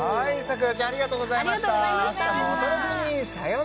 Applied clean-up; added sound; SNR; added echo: none; none; none; none.